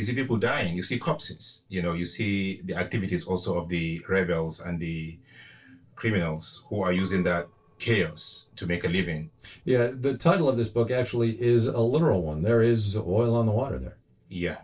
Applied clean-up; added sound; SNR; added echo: neural separator model SepFormer DNS4.